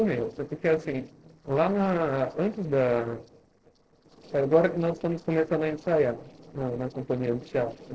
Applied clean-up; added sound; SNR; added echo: neural separator model SepFormer DNS4.